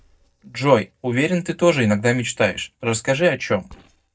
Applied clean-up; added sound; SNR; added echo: neural mask model DeepFilterNet 3.